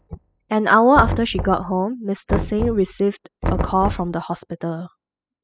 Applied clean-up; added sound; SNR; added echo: classical method spectral subtraction.